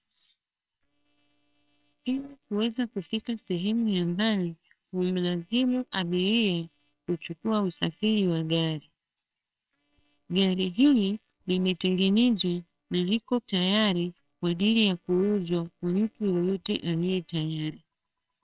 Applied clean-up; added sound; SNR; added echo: neural separator model SepFormer WHAMR!.